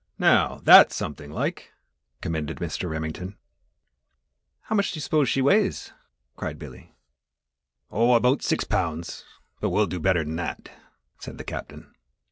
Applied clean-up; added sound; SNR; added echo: none; none; none; none.